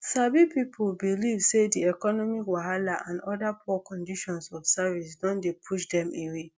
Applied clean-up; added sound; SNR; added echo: none; none; none; none.